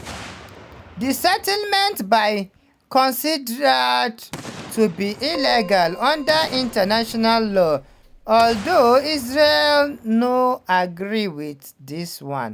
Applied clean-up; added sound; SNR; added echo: none; Boom + Keyboard (musical); 19 dB; none.